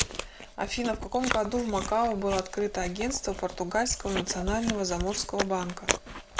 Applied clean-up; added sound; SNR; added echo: none; Chewing, mastication; 5 dB; none.